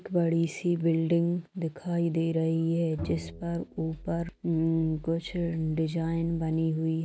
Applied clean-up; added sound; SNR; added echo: none; Bowed string instrument; 15 dB; none.